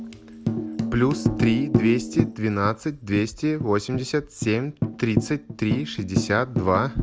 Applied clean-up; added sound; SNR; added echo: none; Tambourine; 3 dB; none.